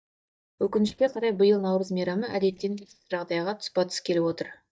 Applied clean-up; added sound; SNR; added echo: neural mask model DeepFilterNet 3.